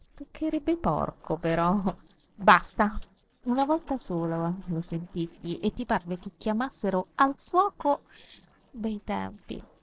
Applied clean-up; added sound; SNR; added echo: neural separator model SepFormer DNS4.